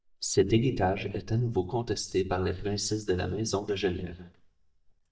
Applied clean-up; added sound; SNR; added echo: neural mask model DeepFilterNet 3.